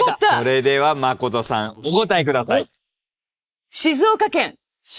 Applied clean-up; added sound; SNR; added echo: neural mask model Resemble Enhance denoiser.